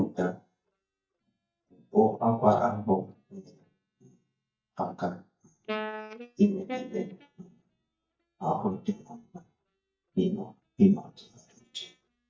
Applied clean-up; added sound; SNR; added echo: neural mask model DeepFilterNet 3.